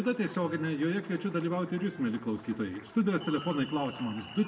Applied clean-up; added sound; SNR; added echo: none; Applause; 17 dB; reverberation time 1.6 s.